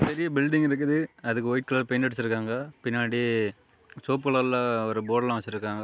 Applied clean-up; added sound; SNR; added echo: none; none; none; none.